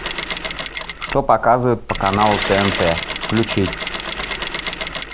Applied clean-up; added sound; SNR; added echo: none; Mechanisms; 5 dB; none.